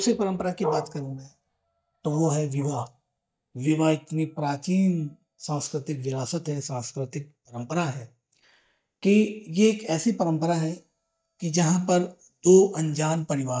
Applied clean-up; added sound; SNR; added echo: neural mask model DeepFilterNet 3.